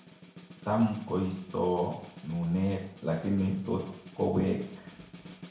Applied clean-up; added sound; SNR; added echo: none; Snare drum; 18 dB; reverberation time 0.6 s.